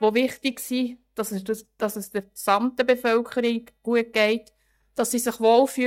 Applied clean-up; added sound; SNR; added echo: neural mask model DeepFilterNet 3.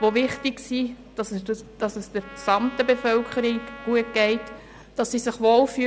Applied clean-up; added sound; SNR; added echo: none; Trumpet; 19 dB; none.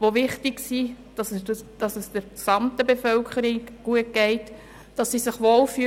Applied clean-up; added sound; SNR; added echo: none; none; none; none.